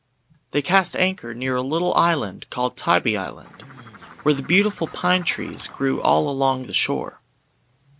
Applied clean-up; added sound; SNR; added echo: none; Bird; 20 dB; none.